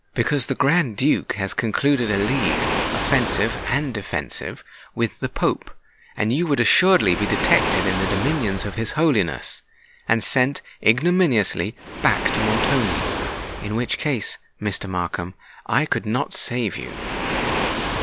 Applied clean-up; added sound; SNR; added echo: none; Waves, surf; 6 dB; none.